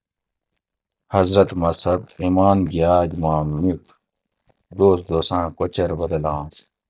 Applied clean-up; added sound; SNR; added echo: neural mask model DeepFilterNet 3.